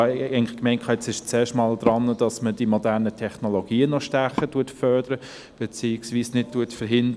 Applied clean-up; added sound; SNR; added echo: none; Wood; 17 dB; none.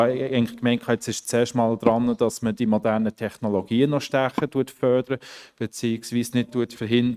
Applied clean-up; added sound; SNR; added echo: neural mask model RNNoise.